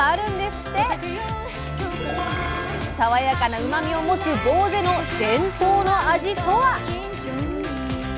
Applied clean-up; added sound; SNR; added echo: none; Trumpet; 17 dB; none.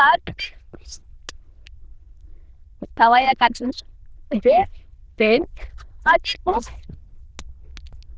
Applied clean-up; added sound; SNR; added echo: neural diffusion model UNIVERSE++.